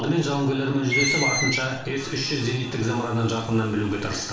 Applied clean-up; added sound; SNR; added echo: none; Screech; 4 dB; reverberation time 0.8 s.